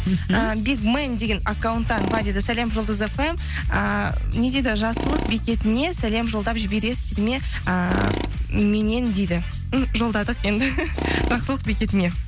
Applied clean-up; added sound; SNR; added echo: none; Tools; 13 dB; none.